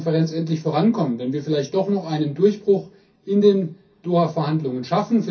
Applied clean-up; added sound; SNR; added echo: none; none; none; reverberation time 0.3 s.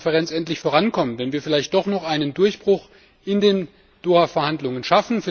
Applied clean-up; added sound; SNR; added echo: none; none; none; none.